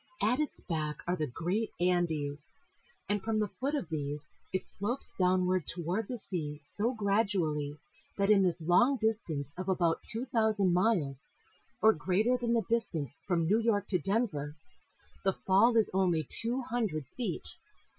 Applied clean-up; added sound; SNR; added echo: classical method Wiener filter.